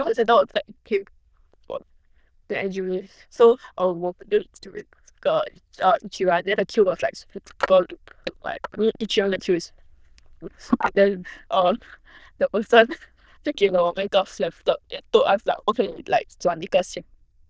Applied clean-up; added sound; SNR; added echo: neural diffusion model UNIVERSE++.